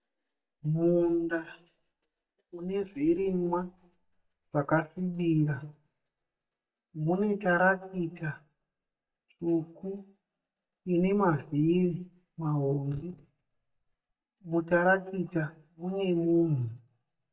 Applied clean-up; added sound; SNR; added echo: neural mask model DeepFilterNet 3.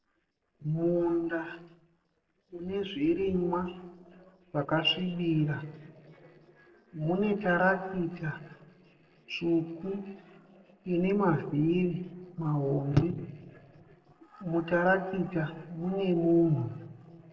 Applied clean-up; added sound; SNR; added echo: neural separator model SepFormer DNS4.